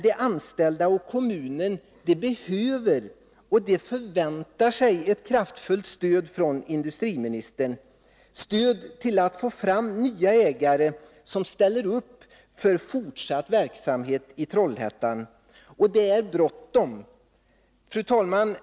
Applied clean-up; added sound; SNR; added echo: none; none; none; none.